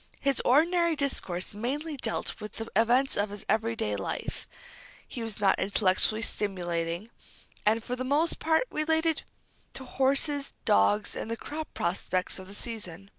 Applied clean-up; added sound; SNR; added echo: none; none; none; none.